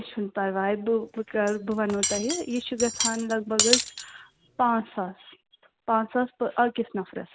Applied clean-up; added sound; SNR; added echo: none; Cutlery, silverware; 2 dB; none.